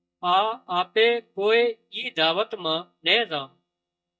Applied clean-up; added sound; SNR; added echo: neural mask model DeepFilterNet 3.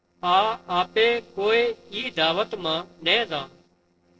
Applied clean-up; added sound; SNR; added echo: neural separator model SepFormer DNS4.